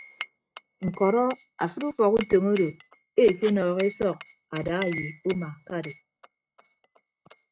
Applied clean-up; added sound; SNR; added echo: neural mask model RNNoise.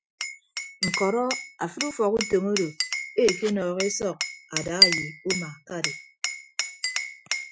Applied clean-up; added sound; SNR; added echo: classical method Wiener filter.